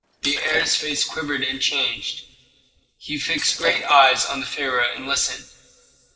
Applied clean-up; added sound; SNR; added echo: neural separator model SepFormer DNS4.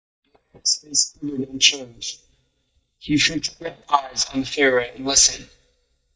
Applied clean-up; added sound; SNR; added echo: neural mask model DeepFilterNet 3.